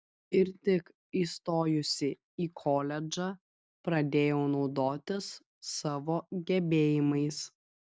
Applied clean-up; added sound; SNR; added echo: none; none; none; none.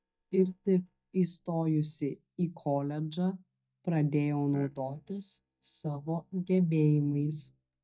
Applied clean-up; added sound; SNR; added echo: neural mask model DeepFilterNet 3.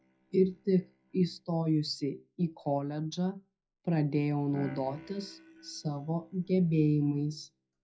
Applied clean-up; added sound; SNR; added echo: classical method WPE with log-MMSE.